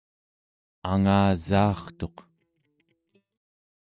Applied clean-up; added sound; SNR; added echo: neural mask model DeepFilterNet 3.